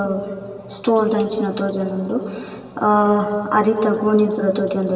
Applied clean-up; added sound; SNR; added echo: none; none; none; reverberation time 2.3 s.